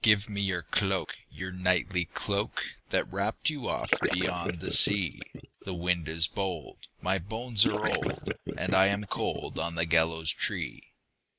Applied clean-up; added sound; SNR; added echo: neural mask model Resemble Enhance denoiser.